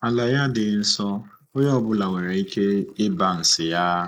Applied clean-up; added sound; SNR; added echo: neural mask model Resemble Enhance denoiser.